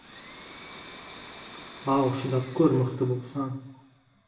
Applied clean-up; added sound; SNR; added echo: none; Domestic sounds, home sounds; 16 dB; reverberation time 0.8 s.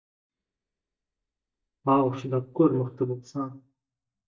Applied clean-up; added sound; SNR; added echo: neural mask model DeepFilterNet 3.